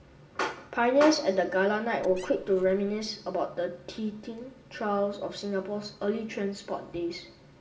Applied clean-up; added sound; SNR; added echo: none; Squeak; 18 dB; reverberation time 0.9 s.